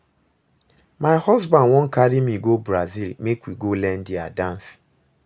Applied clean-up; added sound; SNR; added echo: none; none; none; none.